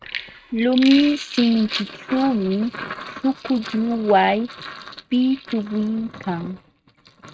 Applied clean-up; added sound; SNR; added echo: neural mask model RNNoise.